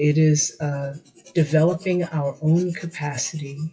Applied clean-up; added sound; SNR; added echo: classical method WPE with log-MMSE.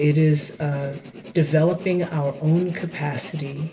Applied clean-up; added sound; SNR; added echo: none; Writing; 18 dB; reverberation time 0.6 s.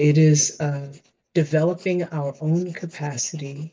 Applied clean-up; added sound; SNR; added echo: neural mask model DeepFilterNet 3.